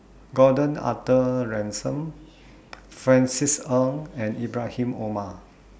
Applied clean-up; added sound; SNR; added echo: none; none; none; none.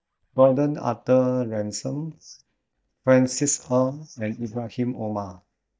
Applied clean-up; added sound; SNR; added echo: neural mask model DeepFilterNet 3.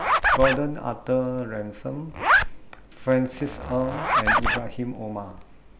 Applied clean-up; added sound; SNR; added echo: none; Zipper (clothing); -2 dB; none.